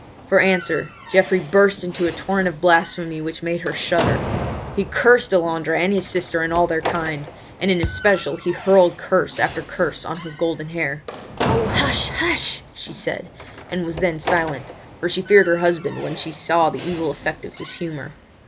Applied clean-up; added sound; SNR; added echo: none; Slam + Thump, thud; 10 dB; none.